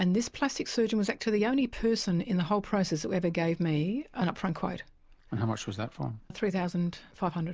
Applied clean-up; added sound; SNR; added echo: none; none; none; none.